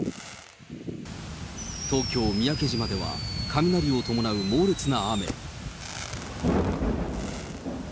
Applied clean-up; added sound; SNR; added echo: none; Fireworks; 11 dB; none.